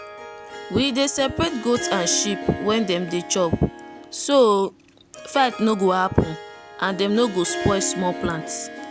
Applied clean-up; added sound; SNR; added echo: none; Harp; 12 dB; none.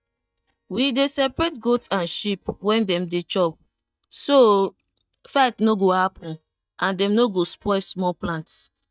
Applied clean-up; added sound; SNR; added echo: neural mask model DeepFilterNet 3.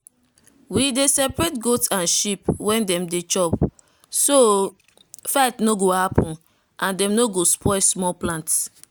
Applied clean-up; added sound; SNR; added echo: none; none; none; none.